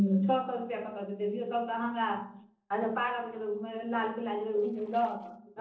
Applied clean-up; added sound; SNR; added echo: neural separator model SepFormer DNS4.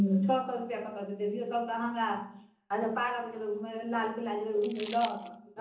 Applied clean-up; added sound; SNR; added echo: none; Crumpling, crinkling; 9 dB; reverberation time 0.8 s.